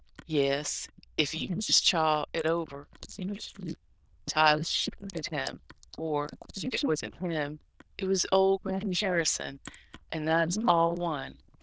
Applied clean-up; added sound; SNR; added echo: neural diffusion model UNIVERSE++.